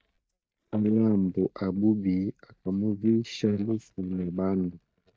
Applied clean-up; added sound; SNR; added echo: neural mask model DeepFilterNet 3.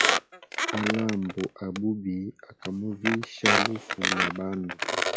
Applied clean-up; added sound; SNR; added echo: classical method log-MMSE.